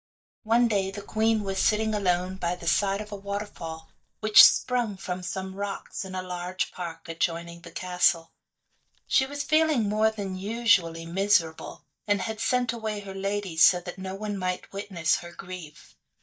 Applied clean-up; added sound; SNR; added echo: neural mask model DeepFilterNet 3.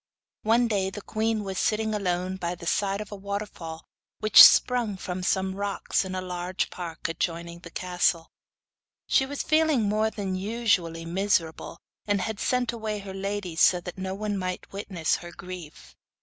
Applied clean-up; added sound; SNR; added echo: none; none; none; none.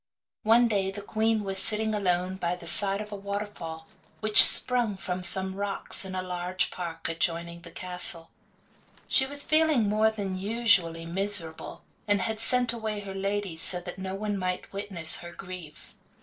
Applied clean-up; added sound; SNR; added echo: neural separator model SepFormer DNS4.